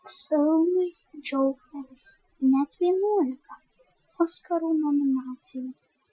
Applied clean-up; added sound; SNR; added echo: classical method Wiener filter.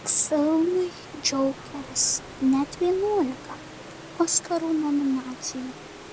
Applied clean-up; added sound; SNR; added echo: none; Engine + Stream / Liquid; 16 dB; none.